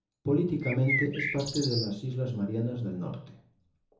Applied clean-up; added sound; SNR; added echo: none; Bird; 3 dB; reverberation time 0.8 s.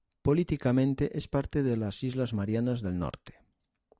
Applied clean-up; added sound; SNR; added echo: none; none; none; none.